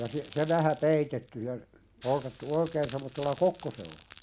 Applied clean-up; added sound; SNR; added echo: none; Crackle; 16 dB; none.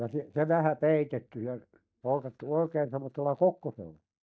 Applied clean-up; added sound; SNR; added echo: neural mask model DeepFilterNet 3.